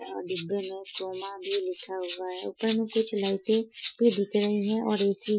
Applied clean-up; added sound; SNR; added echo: classical method Wiener filter.